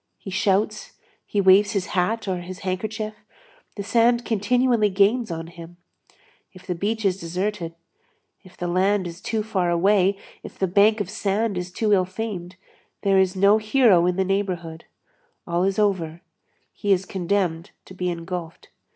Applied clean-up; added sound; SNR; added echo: none; none; none; none.